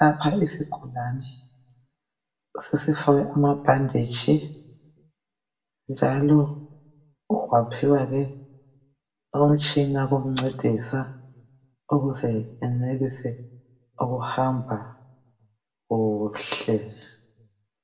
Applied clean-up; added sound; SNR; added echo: none; none; none; reverberation time 0.6 s.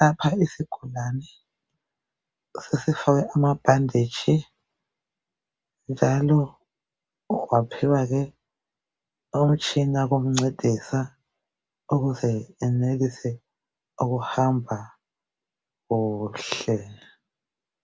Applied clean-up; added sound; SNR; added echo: none; none; none; none.